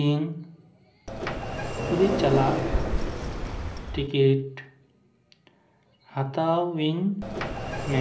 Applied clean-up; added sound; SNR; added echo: none; Sliding door; 4 dB; reverberation time 0.5 s.